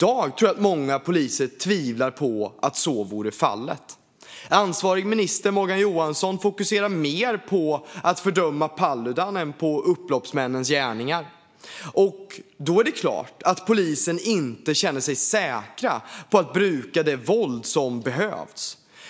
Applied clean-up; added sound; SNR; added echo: none; none; none; none.